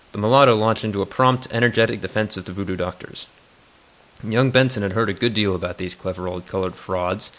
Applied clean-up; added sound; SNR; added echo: none; none; none; none.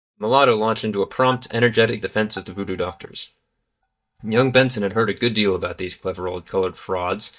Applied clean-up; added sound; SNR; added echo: neural mask model DeepFilterNet 3.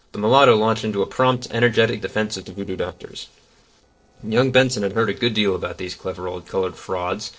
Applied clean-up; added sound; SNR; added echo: neural separator model SepFormer DNS4.